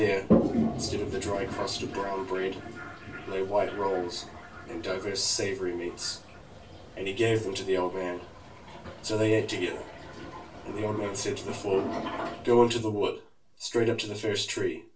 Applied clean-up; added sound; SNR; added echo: none; Toilet flush; 6 dB; reverberation time 0.2 s.